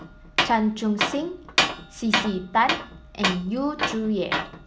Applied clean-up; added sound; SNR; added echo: none; Tools; 1 dB; none.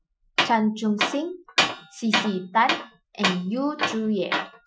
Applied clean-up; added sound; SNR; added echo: classical method Wiener filter.